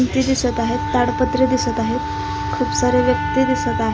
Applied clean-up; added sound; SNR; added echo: none; Wind instrument, woodwind instrument; 6 dB; none.